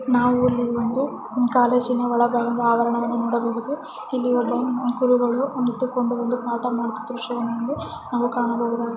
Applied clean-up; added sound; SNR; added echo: none; none; none; none.